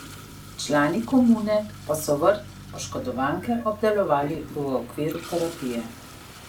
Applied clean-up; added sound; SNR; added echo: none; Toilet flush + Truck; 16 dB; none.